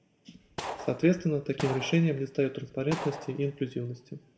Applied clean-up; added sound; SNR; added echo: none; Gunshot, gunfire; 12 dB; reverberation time 0.9 s.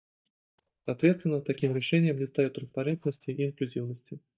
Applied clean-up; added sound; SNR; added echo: neural mask model DeepFilterNet 3.